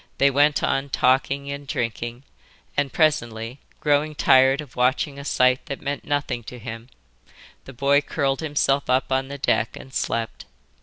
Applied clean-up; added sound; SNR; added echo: none; none; none; none.